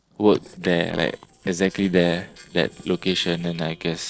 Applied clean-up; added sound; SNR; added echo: neural separator model SepFormer DNS4.